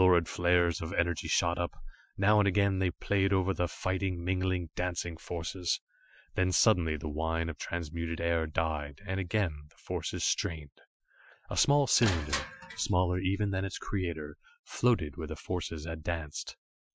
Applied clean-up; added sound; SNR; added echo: classical method Wiener filter.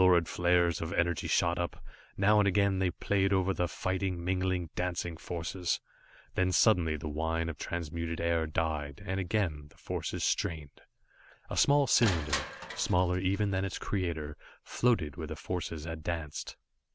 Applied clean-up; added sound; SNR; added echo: none; Crushing; 11 dB; none.